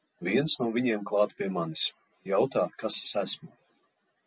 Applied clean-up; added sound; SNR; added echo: none; none; none; none.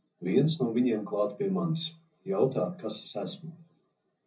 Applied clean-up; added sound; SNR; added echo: none; none; none; reverberation time 0.4 s.